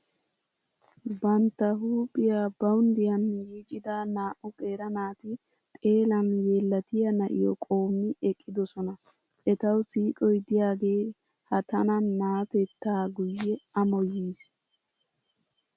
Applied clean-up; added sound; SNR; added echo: none; none; none; none.